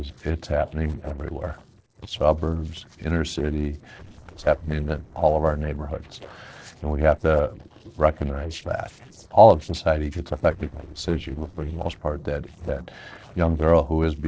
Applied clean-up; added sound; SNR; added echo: neural separator model SepFormer DNS4.